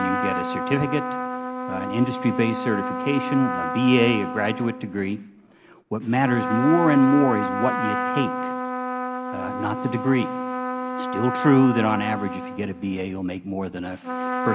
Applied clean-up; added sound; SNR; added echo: none; Trumpet; 4 dB; none.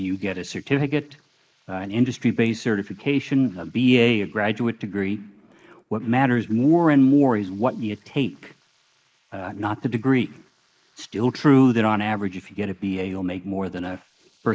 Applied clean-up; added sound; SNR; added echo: neural mask model Resemble Enhance denoiser.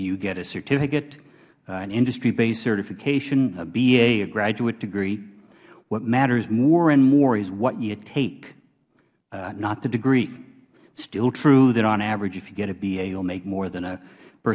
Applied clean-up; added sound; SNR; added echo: none; none; none; none.